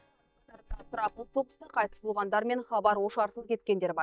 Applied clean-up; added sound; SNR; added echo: neural mask model DeepFilterNet 3.